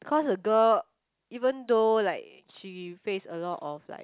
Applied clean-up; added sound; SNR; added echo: none; none; none; none.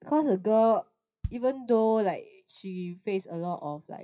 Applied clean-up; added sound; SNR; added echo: classical method WPE with log-MMSE.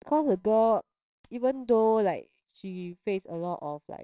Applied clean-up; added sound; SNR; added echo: neural separator model SepFormer WHAMR!.